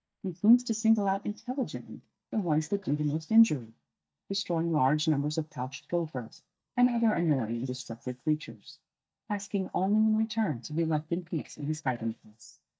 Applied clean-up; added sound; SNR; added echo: neural mask model DeepFilterNet 3.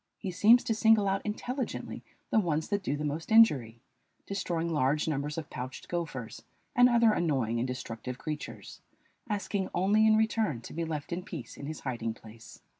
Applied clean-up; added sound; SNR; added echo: none; none; none; none.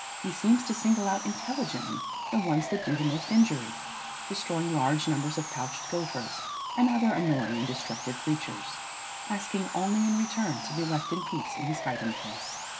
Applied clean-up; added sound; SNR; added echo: none; Sawing; 7 dB; reverberation time 1.2 s.